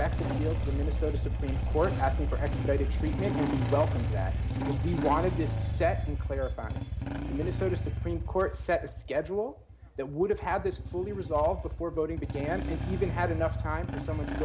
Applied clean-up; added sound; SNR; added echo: none; Engine starting / Motorcycle; -1 dB; none.